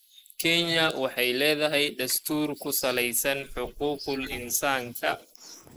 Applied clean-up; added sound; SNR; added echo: neural mask model Resemble Enhance denoiser.